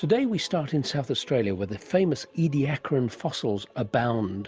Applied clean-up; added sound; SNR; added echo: none; none; none; none.